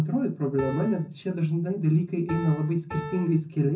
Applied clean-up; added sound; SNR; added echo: none; Piano; 11 dB; reverberation time 0.4 s.